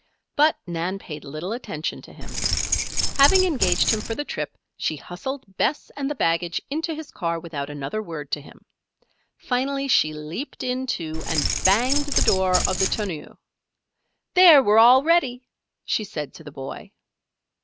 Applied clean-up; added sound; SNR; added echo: none; Keys jangling; -2 dB; none.